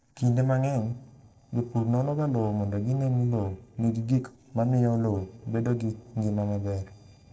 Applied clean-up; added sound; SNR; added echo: neural separator model SepFormer DNS4.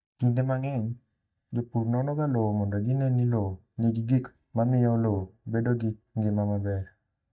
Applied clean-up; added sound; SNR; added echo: neural mask model DeepFilterNet 3.